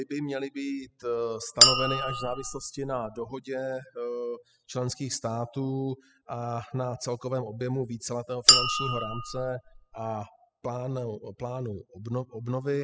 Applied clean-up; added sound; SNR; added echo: classical method spectral subtraction.